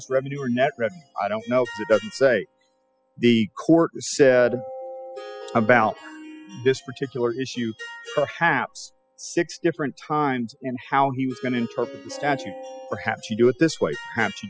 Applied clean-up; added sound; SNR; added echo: classical method spectral subtraction.